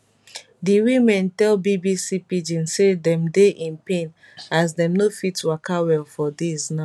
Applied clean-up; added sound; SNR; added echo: none; none; none; none.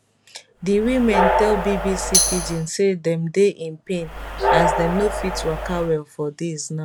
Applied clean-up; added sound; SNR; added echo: none; Tambourine + Train; 0 dB; none.